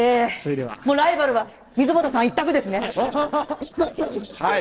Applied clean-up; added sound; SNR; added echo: neural separator model SepFormer DNS4.